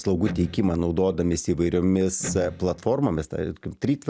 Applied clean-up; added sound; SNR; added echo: none; Electric guitar; 13 dB; none.